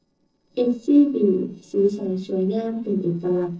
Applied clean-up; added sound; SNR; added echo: neural separator model SepFormer DNS4.